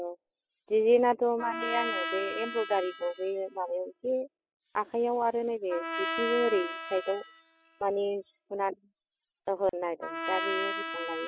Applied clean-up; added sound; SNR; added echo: classical method spectral subtraction.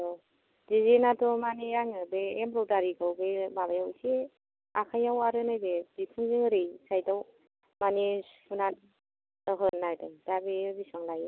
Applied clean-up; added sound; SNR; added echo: none; none; none; none.